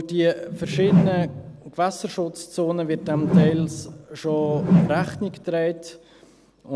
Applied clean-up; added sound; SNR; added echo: none; Whoosh, swoosh, swish; -3 dB; none.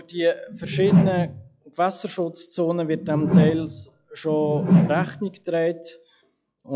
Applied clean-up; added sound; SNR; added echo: classical method log-MMSE.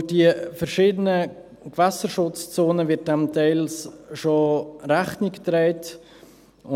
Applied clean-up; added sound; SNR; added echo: none; none; none; none.